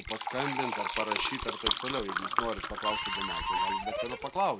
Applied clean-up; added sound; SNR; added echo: none; Fill (with liquid) + Harmonica; -3 dB; none.